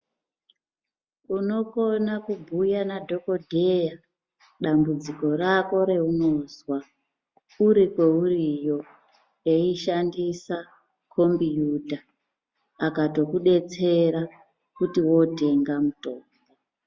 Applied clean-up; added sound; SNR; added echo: none; none; none; none.